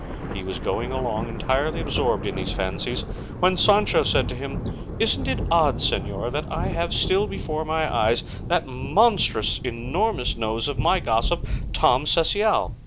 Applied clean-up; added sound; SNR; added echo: none; Thunder; 6 dB; none.